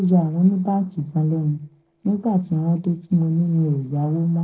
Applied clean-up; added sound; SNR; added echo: neural separator model SepFormer DNS4.